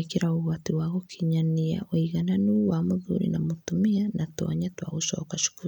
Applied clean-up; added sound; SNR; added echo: none; none; none; none.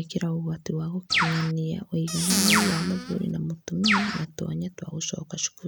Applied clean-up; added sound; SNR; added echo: none; Bird + Squeak / Cupboard open or close; -2 dB; none.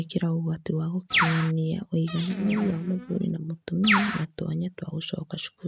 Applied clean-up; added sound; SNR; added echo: neural mask model RNNoise.